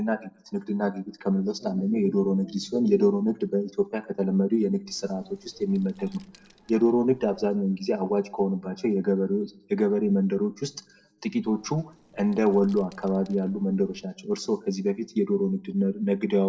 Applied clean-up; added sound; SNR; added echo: neural separator model SepFormer DNS4.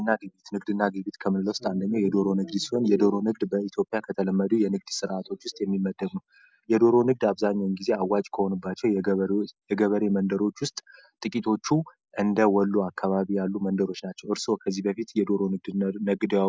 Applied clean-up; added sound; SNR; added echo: none; none; none; none.